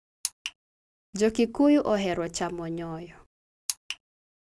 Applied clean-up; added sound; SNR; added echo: none; none; none; none.